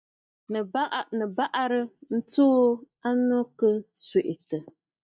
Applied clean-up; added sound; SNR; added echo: neural mask model DeepFilterNet 3.